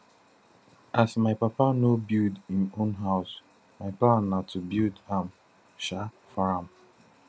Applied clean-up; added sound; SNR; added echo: none; none; none; none.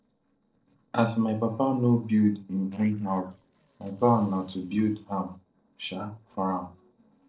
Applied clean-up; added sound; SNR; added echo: neural separator model SepFormer DNS4.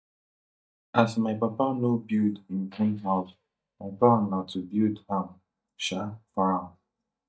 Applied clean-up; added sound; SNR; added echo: neural mask model DeepFilterNet 3.